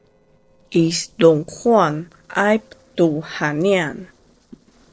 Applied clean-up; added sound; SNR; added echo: neural separator model SepFormer DNS4.